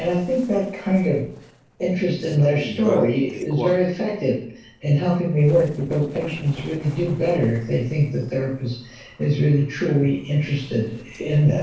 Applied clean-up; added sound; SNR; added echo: neural separator model SepFormer DNS4.